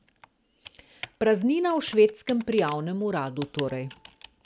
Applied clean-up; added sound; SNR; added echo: none; Computer keyboard; 19 dB; none.